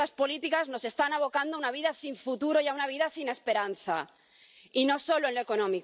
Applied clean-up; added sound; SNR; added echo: none; none; none; none.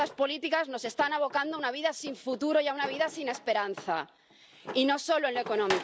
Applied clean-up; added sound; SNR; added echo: none; Drawer open or close; 14 dB; none.